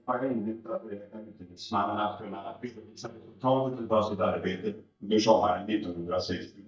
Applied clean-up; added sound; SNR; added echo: neural mask model DeepFilterNet 3.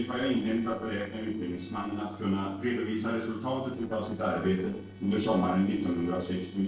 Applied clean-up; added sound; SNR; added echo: neural separator model SepFormer DNS4.